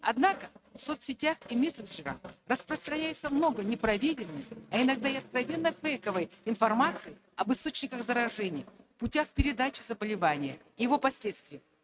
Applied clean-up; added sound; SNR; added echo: neural mask model RNNoise.